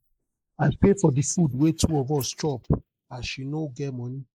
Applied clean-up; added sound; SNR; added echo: neural mask model Resemble Enhance denoiser.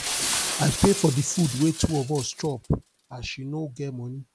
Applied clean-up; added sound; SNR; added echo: none; Shatter; 5 dB; none.